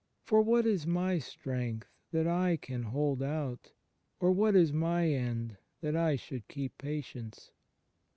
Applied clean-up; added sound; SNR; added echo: none; none; none; none.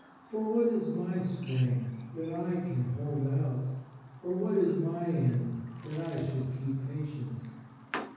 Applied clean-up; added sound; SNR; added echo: none; Chirp, tweet; 18 dB; reverberation time 1.3 s.